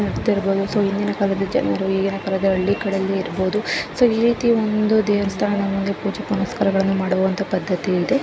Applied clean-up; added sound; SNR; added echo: none; none; none; none.